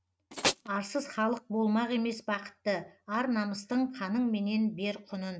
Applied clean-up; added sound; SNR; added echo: neural mask model RNNoise.